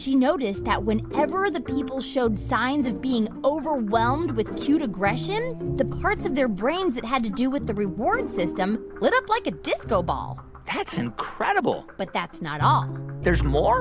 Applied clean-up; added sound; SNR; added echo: none; Frog; 20 dB; none.